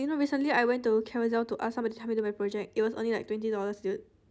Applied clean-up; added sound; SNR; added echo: none; none; none; none.